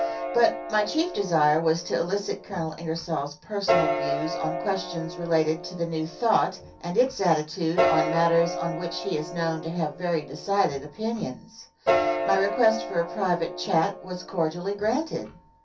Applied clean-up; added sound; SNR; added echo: none; Piano; 5 dB; reverberation time 0.3 s.